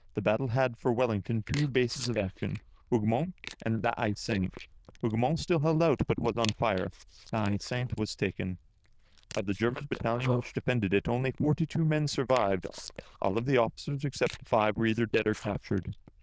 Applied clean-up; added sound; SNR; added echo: neural diffusion model UNIVERSE++.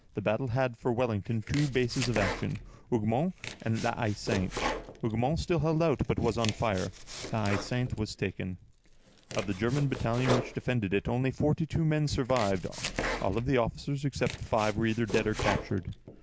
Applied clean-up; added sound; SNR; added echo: none; Domestic sounds, home sounds; 9 dB; none.